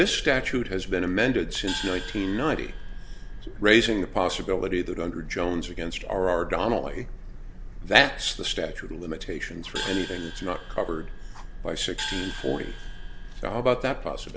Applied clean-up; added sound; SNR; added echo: none; Gong; 10 dB; none.